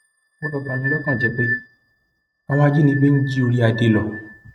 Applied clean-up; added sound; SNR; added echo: neural mask model RNNoise.